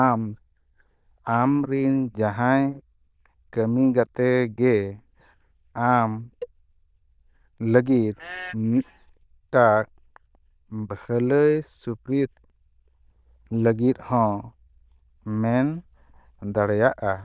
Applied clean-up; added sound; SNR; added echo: neural diffusion model UNIVERSE++.